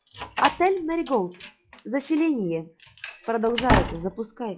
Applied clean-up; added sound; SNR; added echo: classical method log-MMSE.